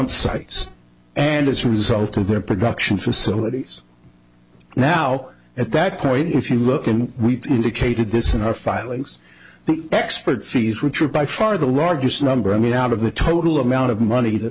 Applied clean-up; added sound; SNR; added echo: none; none; none; none.